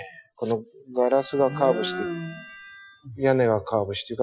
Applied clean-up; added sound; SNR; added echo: classical method Wiener filter.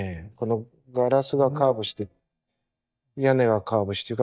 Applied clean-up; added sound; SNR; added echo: neural mask model DeepFilterNet 3.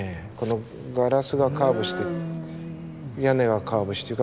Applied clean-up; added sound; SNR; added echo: none; none; none; none.